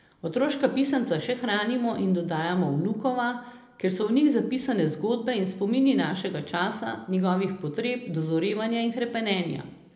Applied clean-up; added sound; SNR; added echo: none; none; none; reverberation time 0.7 s.